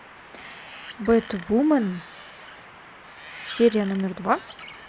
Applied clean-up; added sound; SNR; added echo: none; Wind; 16 dB; none.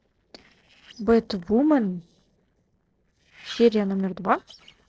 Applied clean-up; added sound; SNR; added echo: neural separator model SepFormer DNS4.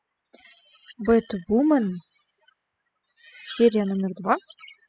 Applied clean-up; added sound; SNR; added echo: classical method spectral subtraction.